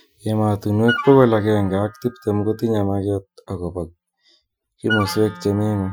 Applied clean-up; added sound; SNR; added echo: classical method Wiener filter.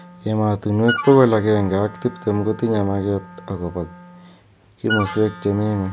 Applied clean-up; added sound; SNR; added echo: none; Wind instrument, woodwind instrument; 13 dB; none.